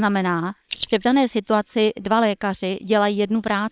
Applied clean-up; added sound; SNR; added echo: neural separator model SepFormer WHAM!.